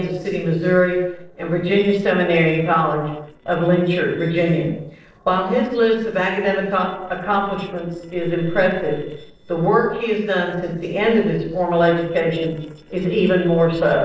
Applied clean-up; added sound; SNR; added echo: neural separator model SepFormer DNS4.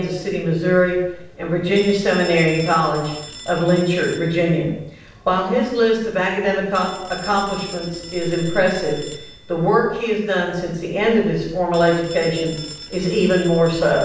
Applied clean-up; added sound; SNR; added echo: none; Telephone; 19 dB; reverberation time 0.7 s.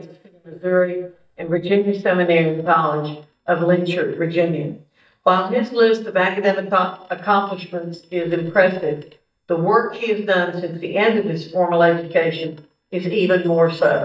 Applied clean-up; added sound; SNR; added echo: neural mask model DeepFilterNet 3.